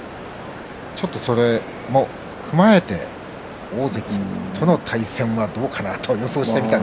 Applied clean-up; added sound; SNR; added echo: none; none; none; none.